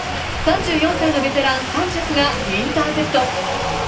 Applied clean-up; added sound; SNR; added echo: none; Wind; 5 dB; reverberation time 0.3 s.